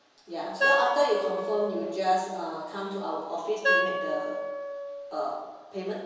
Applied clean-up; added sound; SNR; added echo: none; Wind instrument, woodwind instrument; 0 dB; reverberation time 1.2 s.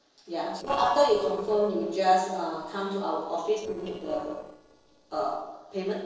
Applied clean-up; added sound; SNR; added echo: neural separator model SepFormer DNS4.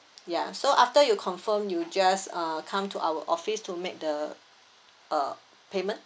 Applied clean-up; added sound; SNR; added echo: none; none; none; none.